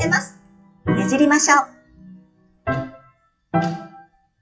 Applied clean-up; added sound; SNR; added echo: classical method WPE with log-MMSE.